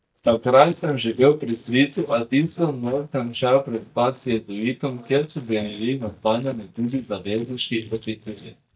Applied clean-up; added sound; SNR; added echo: neural mask model DeepFilterNet 3.